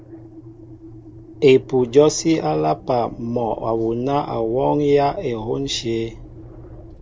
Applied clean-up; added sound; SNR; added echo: none; Engine; 18 dB; none.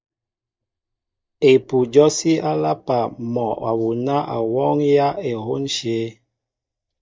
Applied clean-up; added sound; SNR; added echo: neural mask model DeepFilterNet 3.